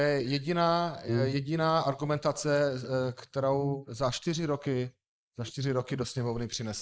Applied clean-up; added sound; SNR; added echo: neural mask model Resemble Enhance denoiser.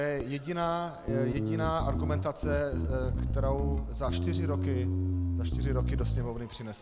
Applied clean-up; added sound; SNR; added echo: none; Bass guitar; -3 dB; none.